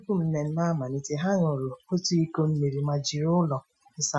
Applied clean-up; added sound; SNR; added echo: classical method Wiener filter.